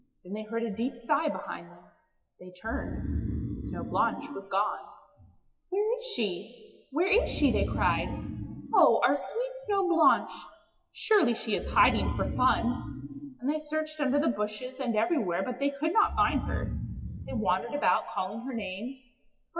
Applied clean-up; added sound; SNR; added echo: classical method WPE with log-MMSE.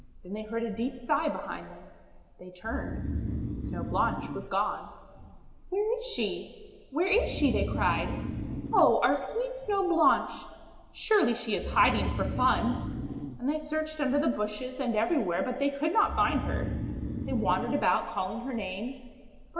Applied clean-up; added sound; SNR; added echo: none; Breathing; 7 dB; reverberation time 1.6 s.